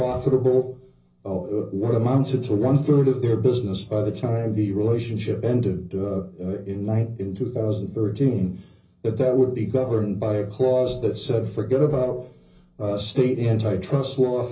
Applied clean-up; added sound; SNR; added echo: none; none; none; reverberation time 0.5 s.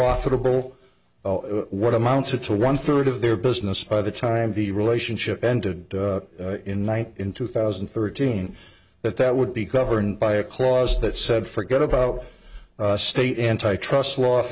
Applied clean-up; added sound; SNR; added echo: none; none; none; none.